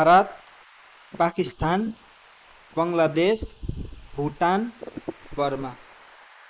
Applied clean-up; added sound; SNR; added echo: neural mask model Resemble Enhance denoiser.